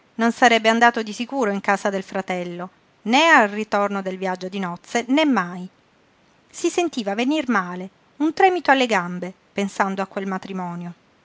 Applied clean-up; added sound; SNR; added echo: none; none; none; none.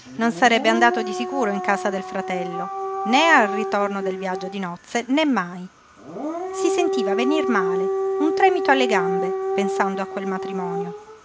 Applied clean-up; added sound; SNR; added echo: none; Siren / Dog; 3 dB; none.